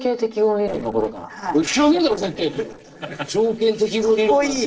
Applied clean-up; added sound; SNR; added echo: neural separator model SepFormer DNS4.